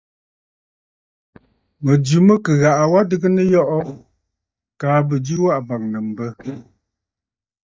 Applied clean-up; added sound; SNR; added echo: neural mask model DeepFilterNet 3.